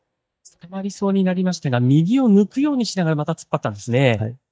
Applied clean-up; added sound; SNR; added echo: neural mask model DeepFilterNet 3.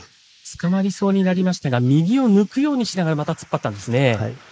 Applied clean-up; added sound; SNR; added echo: neural mask model Resemble Enhance denoiser.